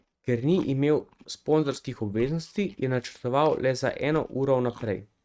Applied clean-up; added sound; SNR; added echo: neural mask model RNNoise.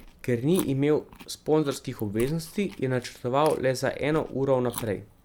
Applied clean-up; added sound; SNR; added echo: none; Chewing, mastication; 18 dB; none.